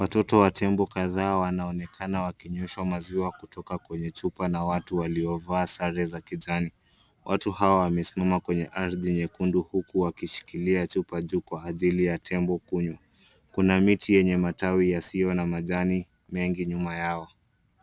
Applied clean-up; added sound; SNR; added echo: none; none; none; none.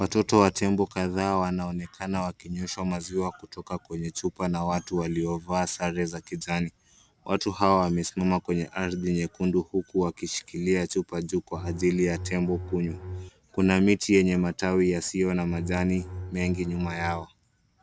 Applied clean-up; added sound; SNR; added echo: none; Bowed string instrument; 10 dB; none.